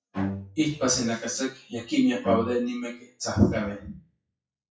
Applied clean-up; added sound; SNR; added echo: classical method WPE with log-MMSE.